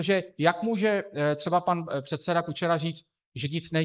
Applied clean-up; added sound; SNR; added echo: neural mask model Resemble Enhance denoiser.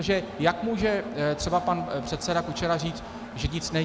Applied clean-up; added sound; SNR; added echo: none; Engine; 12 dB; none.